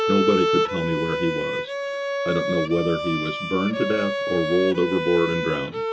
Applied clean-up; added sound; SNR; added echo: none; Bowed string instrument; 1 dB; reverberation time 0.2 s.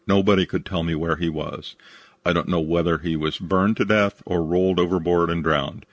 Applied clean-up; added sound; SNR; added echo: none; none; none; none.